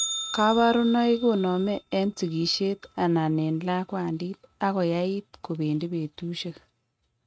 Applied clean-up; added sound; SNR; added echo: neural mask model RNNoise.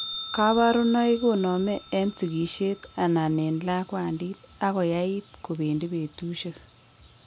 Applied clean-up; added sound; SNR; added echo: none; Bell; 15 dB; none.